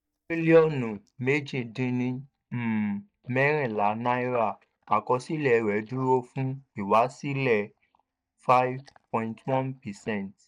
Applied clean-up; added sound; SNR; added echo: neural mask model DeepFilterNet 3.